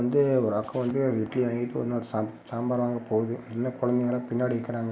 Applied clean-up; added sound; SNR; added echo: none; none; none; none.